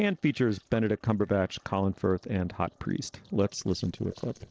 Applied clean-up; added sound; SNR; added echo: neural separator model SepFormer DNS4.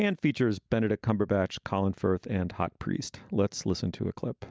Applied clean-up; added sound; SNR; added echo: none; none; none; none.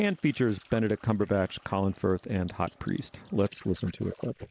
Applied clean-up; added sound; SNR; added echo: neural mask model Resemble Enhance denoiser.